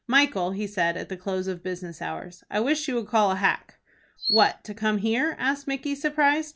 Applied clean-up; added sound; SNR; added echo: none; Chirp, tweet; 6 dB; none.